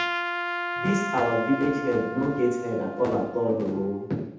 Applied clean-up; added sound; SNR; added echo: none; Trumpet; 6 dB; reverberation time 0.8 s.